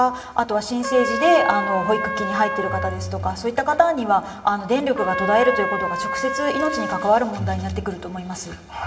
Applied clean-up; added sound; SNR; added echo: none; Trumpet; 6 dB; reverberation time 1.9 s.